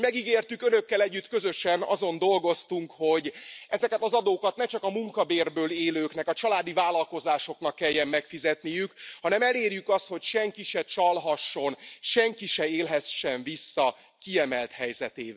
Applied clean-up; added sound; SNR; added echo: none; none; none; none.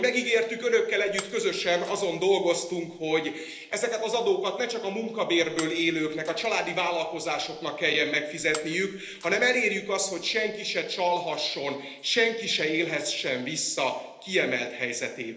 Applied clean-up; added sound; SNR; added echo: none; Shatter; 18 dB; reverberation time 1.0 s.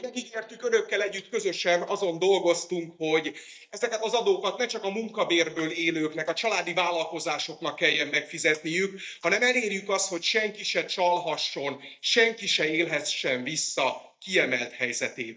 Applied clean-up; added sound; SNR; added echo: neural mask model DeepFilterNet 3.